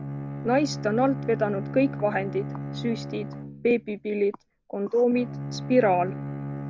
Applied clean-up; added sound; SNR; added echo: none; Bowed string instrument; 9 dB; none.